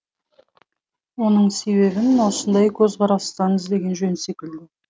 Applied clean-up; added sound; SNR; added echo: none; none; none; none.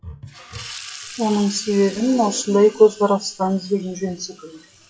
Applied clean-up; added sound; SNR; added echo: classical method WPE with log-MMSE.